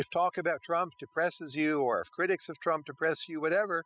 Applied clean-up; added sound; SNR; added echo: classical method spectral subtraction.